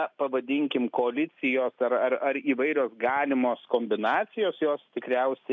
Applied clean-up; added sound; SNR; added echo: none; none; none; none.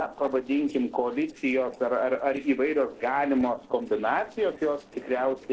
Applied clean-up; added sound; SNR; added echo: neural separator model SepFormer DNS4.